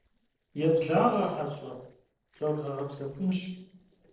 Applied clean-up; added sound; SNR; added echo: neural separator model SepFormer DNS4.